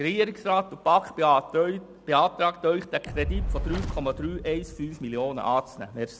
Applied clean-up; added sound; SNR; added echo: none; Fire; 10 dB; none.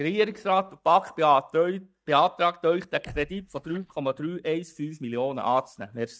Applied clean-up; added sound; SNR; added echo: neural mask model DeepFilterNet 3.